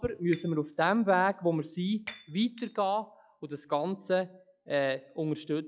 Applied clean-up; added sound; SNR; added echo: classical method log-MMSE.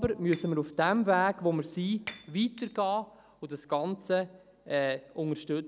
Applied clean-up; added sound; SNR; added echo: none; Shatter; 20 dB; none.